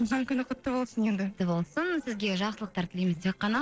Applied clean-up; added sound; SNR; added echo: neural separator model SepFormer DNS4.